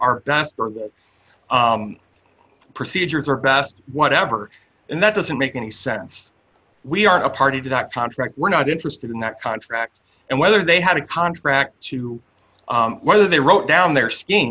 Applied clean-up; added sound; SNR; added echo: none; none; none; none.